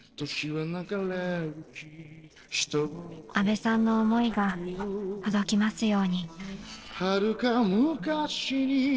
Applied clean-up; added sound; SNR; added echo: neural separator model SepFormer DNS4.